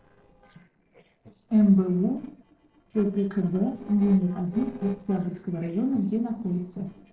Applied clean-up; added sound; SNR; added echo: neural separator model SepFormer DNS4.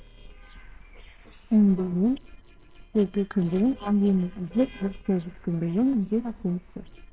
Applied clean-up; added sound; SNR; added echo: neural separator model SepFormer WHAMR!.